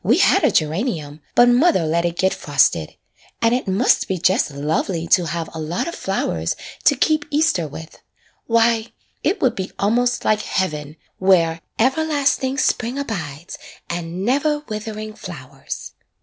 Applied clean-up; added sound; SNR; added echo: none; none; none; none.